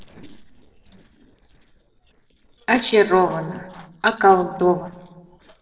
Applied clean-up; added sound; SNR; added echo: neural separator model SepFormer DNS4.